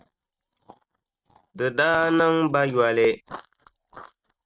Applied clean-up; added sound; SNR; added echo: neural mask model RNNoise.